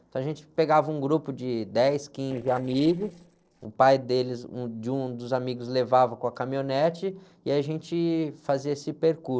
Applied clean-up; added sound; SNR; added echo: neural separator model SepFormer DNS4.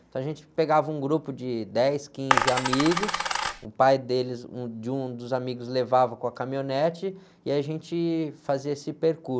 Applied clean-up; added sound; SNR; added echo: none; Coin (dropping); 0 dB; none.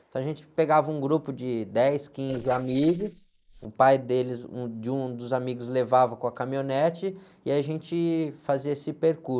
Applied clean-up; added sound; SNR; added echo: neural mask model Resemble Enhance denoiser.